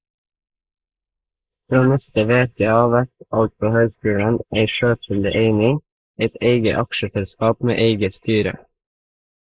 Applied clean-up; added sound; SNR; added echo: neural mask model Resemble Enhance denoiser.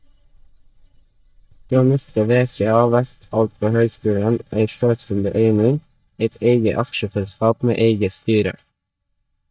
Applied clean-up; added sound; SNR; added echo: neural mask model DeepFilterNet 3.